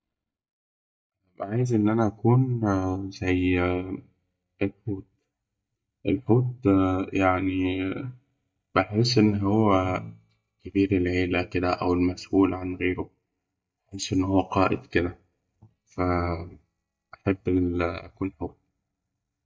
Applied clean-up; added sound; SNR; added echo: neural mask model DeepFilterNet 3.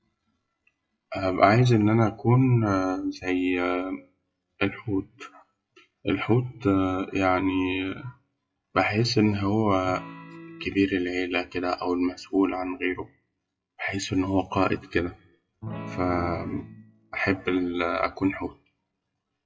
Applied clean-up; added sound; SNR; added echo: classical method WPE with log-MMSE.